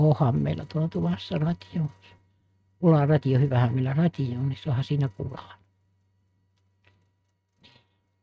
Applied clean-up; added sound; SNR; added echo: neural mask model RNNoise.